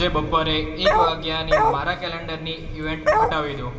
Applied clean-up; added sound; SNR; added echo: none; Bark; -4 dB; reverberation time 0.2 s.